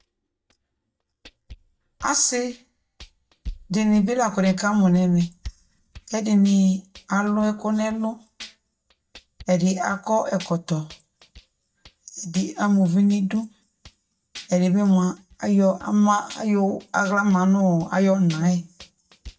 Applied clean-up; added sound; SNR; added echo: neural mask model DeepFilterNet 3.